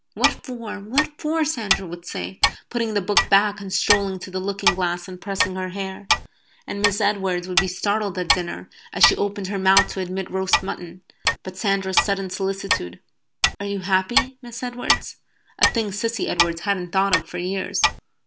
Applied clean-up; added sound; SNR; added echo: none; Clock; 1 dB; none.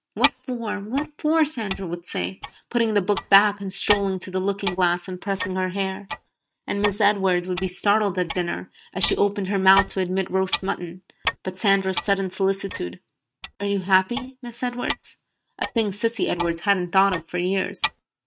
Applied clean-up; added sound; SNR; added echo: neural mask model RNNoise.